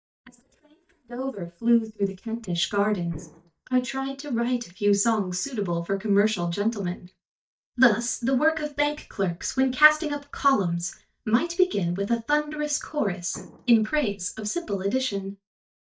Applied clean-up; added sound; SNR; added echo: neural mask model DeepFilterNet 3.